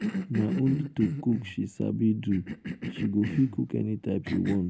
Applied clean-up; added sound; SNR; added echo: none; Cough; 8 dB; none.